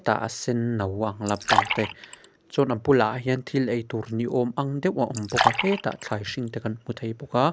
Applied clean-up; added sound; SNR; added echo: none; Fill (with liquid); 3 dB; none.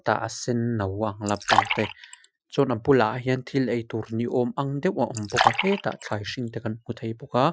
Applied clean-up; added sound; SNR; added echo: classical method Wiener filter.